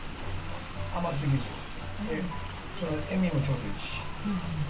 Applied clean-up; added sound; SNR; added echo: none; Rain; 4 dB; reverberation time 0.2 s.